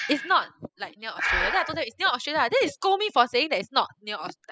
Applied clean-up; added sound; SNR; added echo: classical method spectral subtraction.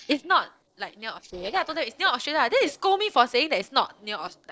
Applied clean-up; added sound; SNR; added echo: neural separator model SepFormer DNS4.